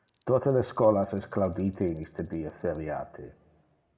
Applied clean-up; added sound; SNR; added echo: none; Bell; 15 dB; reverberation time 1.5 s.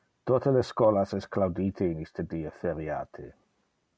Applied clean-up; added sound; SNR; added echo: none; none; none; none.